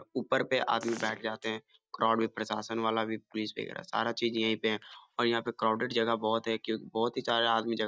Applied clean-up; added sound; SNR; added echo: neural mask model DeepFilterNet 3.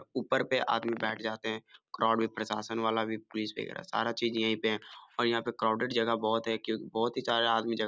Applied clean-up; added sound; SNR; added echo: none; none; none; none.